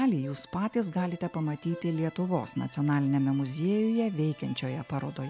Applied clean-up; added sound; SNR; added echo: none; none; none; none.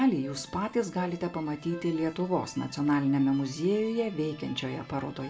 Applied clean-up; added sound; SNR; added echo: none; none; none; reverberation time 0.4 s.